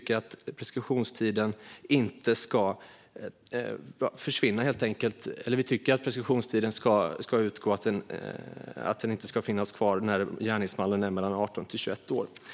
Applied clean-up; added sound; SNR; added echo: none; none; none; none.